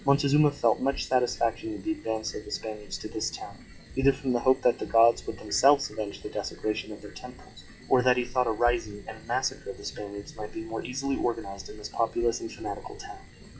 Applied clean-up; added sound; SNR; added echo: classical method log-MMSE.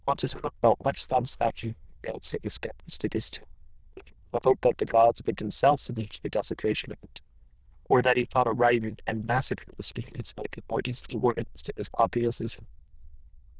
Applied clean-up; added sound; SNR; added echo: neural diffusion model UNIVERSE++.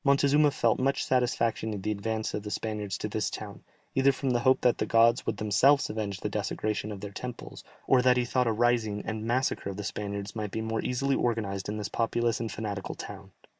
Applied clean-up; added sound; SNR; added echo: none; none; none; none.